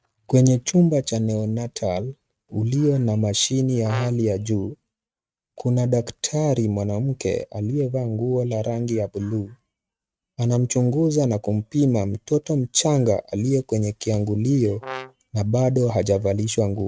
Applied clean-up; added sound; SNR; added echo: neural mask model RNNoise.